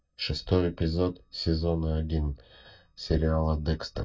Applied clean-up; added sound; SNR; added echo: neural mask model DeepFilterNet 3.